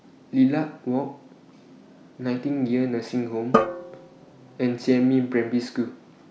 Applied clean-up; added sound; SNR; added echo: none; Drum; 2 dB; none.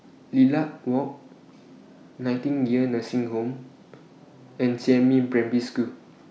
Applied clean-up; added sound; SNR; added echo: none; none; none; none.